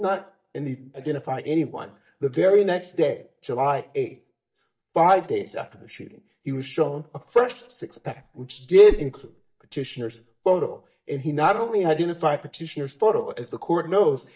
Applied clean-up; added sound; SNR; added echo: neural mask model DeepFilterNet 3.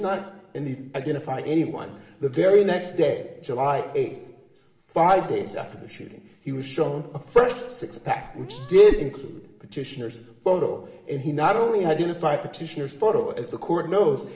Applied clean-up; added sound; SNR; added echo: none; Meow; 8 dB; reverberation time 1.1 s.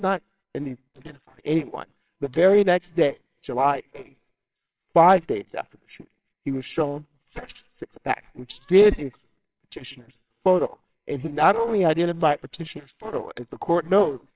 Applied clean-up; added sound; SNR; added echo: neural separator model SepFormer WHAMR!.